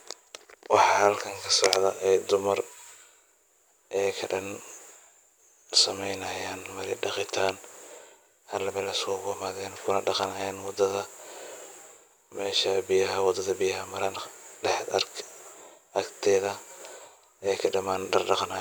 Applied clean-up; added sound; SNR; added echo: none; none; none; none.